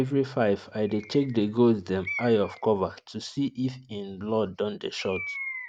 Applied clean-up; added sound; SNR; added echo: none; Bird; 15 dB; none.